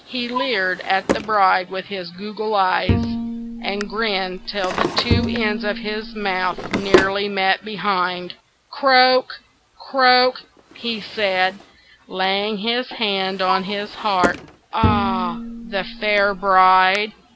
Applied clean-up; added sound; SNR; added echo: none; Bowed string instrument + Drawer open or close; 6 dB; none.